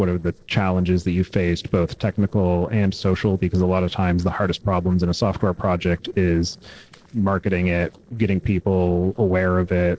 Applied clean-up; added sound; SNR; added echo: neural separator model SepFormer DNS4.